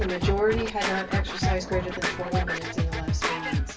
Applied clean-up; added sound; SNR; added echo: none; Scratching (performance technique); -2 dB; reverberation time 0.2 s.